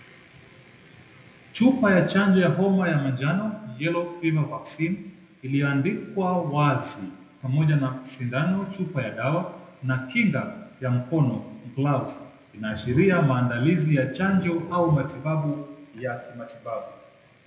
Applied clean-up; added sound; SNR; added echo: none; none; none; reverberation time 0.8 s.